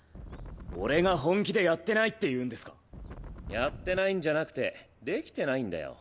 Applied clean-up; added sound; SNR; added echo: none; Wind; 11 dB; none.